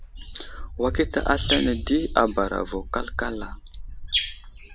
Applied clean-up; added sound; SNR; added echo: none; Wind; 8 dB; none.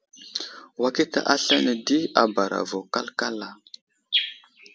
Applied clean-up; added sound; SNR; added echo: none; none; none; none.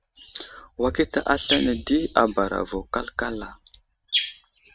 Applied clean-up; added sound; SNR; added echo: neural mask model RNNoise.